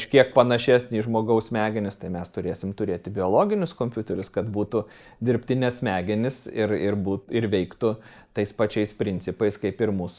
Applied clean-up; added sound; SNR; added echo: neural mask model Resemble Enhance denoiser.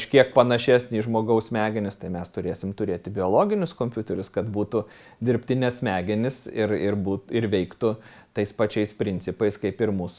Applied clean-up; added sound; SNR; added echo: none; none; none; none.